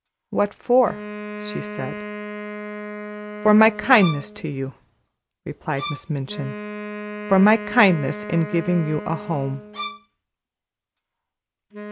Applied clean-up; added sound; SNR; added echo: none; Bowed string instrument + Wind instrument, woodwind instrument; 11 dB; none.